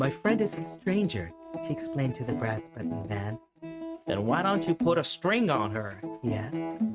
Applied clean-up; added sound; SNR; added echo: neural mask model RNNoise.